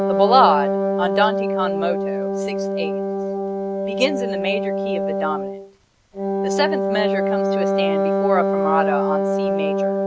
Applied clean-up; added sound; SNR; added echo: none; Wind instrument, woodwind instrument; -3 dB; none.